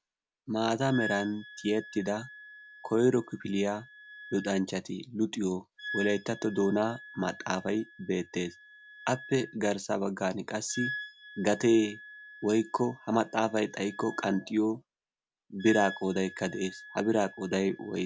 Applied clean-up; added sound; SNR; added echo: none; Wind instrument, woodwind instrument; 14 dB; none.